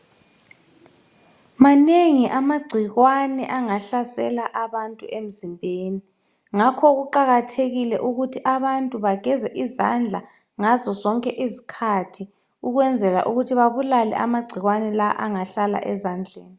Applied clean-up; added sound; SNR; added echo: none; none; none; none.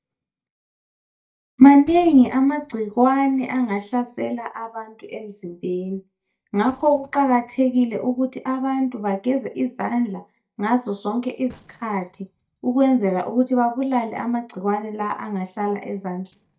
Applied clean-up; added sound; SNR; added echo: neural mask model DeepFilterNet 3.